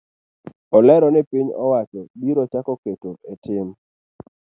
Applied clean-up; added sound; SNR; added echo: none; none; none; none.